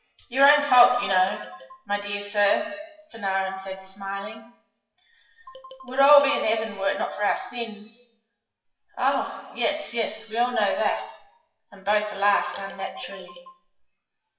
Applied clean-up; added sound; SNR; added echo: classical method WPE with log-MMSE.